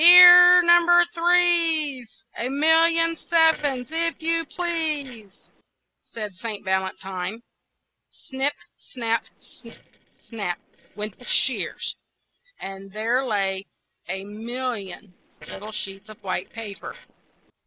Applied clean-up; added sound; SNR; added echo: neural separator model SepFormer DNS4.